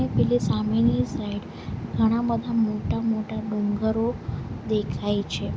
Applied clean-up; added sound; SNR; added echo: none; none; none; none.